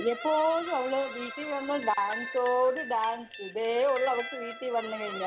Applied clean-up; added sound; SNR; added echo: none; Keyboard (musical) + Guitar; 10 dB; none.